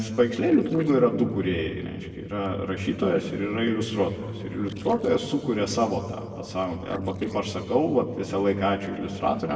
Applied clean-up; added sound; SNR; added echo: neural separator model SepFormer DNS4.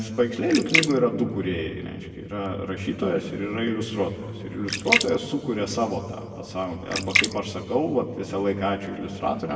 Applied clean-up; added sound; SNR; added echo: none; Splash, splatter; 3 dB; reverberation time 1.9 s.